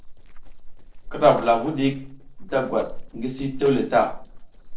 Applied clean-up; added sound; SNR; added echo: neural separator model SepFormer DNS4.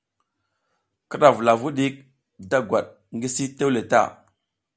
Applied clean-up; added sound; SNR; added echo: none; none; none; none.